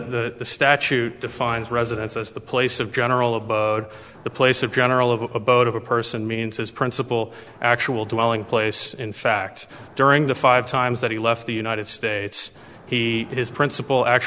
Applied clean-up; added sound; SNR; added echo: none; none; none; none.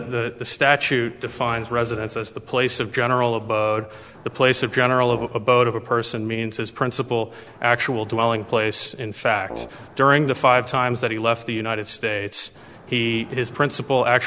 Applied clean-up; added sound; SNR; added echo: none; Brass instrument; 16 dB; none.